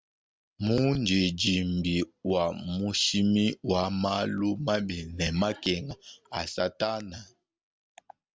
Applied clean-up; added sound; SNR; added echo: none; none; none; none.